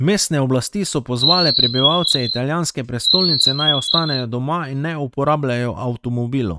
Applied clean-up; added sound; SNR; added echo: neural mask model RNNoise.